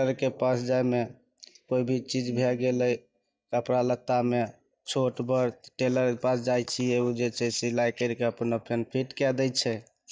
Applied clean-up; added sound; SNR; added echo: neural mask model DeepFilterNet 3.